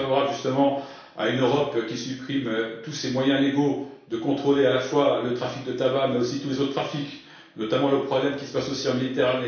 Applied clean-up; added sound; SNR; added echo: none; none; none; reverberation time 0.6 s.